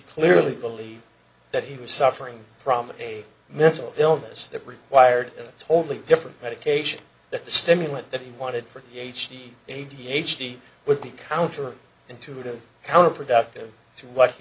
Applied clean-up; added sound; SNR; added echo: none; none; none; none.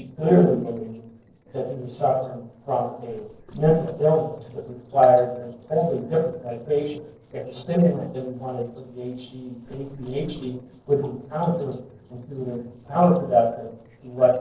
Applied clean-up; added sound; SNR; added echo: neural separator model SepFormer DNS4.